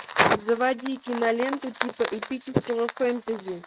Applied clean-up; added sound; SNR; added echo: neural mask model RNNoise.